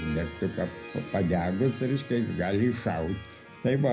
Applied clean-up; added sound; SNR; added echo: none; Harp; 16 dB; reverberation time 0.4 s.